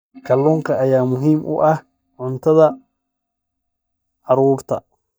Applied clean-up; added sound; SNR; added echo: neural mask model DeepFilterNet 3.